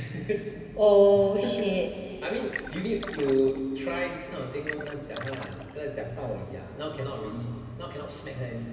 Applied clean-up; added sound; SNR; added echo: none; Splash, splatter; 13 dB; reverberation time 2.2 s.